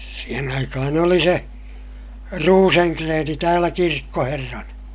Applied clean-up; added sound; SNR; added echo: none; none; none; none.